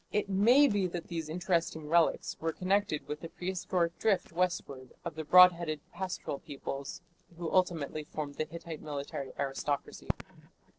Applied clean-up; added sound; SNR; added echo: neural separator model SepFormer DNS4.